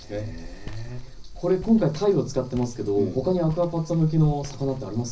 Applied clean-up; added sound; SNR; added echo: none; Walk, footsteps; 13 dB; reverberation time 0.4 s.